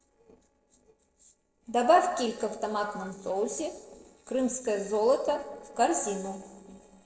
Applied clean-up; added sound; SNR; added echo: neural separator model SepFormer DNS4.